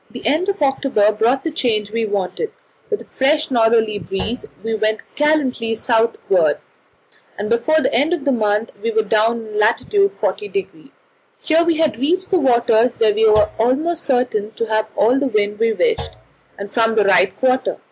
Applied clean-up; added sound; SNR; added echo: none; Thump, thud; 18 dB; none.